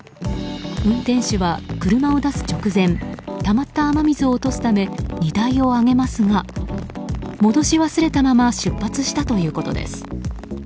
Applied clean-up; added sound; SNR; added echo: none; none; none; none.